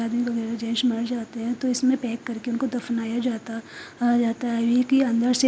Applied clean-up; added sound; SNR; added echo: none; none; none; none.